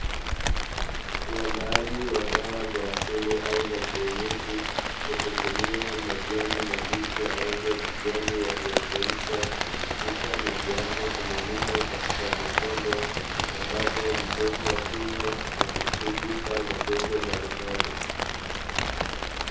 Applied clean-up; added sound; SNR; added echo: none; Rain; -4 dB; reverberation time 0.6 s.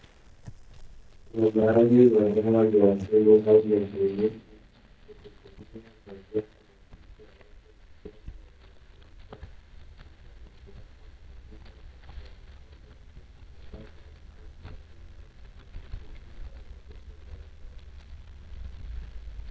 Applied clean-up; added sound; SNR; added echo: neural mask model DeepFilterNet 3.